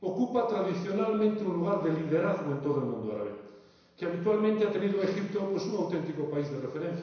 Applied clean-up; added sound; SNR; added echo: none; none; none; reverberation time 1.0 s.